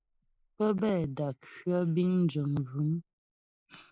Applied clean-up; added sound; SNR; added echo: neural mask model Resemble Enhance denoiser.